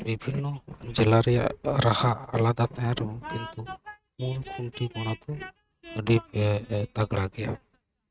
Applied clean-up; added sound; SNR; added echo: neural mask model RNNoise.